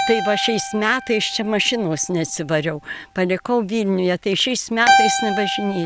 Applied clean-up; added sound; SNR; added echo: none; Keyboard (musical); 4 dB; none.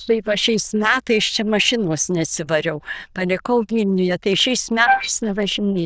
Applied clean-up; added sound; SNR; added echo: neural diffusion model UNIVERSE++.